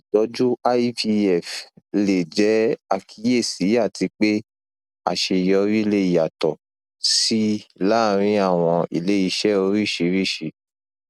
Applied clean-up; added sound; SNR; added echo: none; none; none; none.